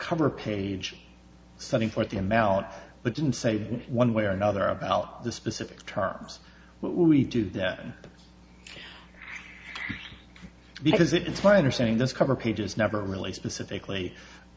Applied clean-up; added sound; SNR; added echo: none; none; none; none.